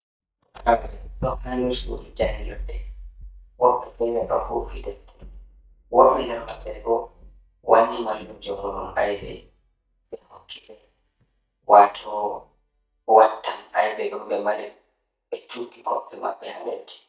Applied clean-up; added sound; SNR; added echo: neural mask model DeepFilterNet 3.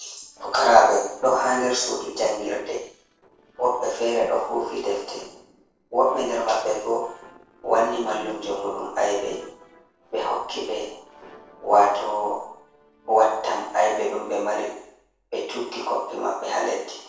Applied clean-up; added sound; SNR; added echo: neural separator model SepFormer DNS4.